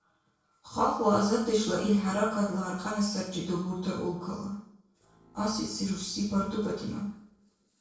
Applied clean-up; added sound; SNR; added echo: neural separator model SepFormer DNS4.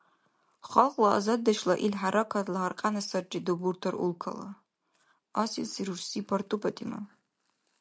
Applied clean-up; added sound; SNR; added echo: none; none; none; none.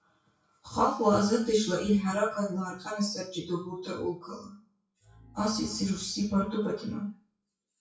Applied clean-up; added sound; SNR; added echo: classical method WPE with log-MMSE.